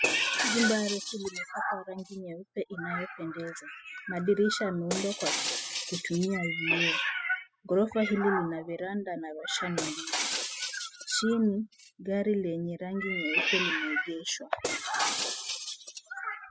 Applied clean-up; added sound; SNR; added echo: classical method spectral subtraction.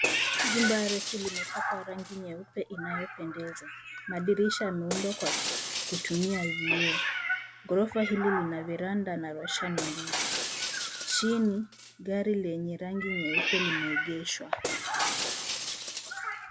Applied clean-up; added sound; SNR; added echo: none; Shatter + Meow; 1 dB; none.